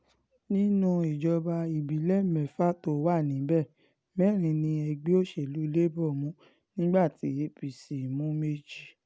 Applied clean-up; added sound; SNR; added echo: none; none; none; none.